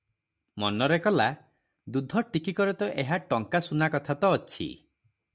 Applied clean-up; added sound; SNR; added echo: none; none; none; none.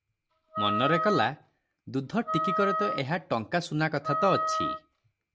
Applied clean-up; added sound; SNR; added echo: none; Wind instrument, woodwind instrument; 2 dB; none.